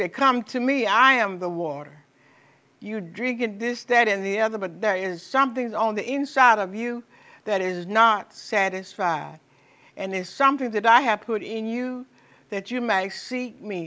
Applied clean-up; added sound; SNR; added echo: none; none; none; none.